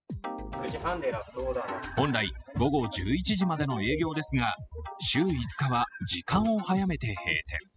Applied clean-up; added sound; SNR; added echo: classical method spectral subtraction.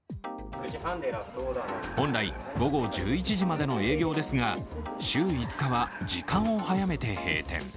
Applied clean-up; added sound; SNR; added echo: none; Vehicle; 14 dB; none.